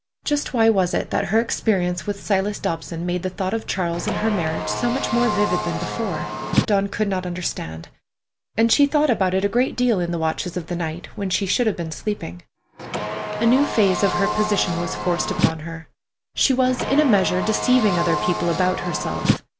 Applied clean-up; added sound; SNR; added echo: none; Car; 4 dB; none.